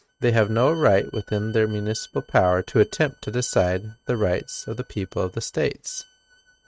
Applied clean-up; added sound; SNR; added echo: neural mask model RNNoise.